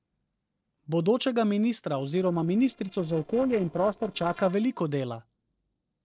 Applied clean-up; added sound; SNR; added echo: neural separator model SepFormer DNS4.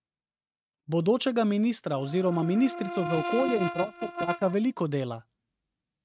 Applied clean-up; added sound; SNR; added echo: neural mask model RNNoise.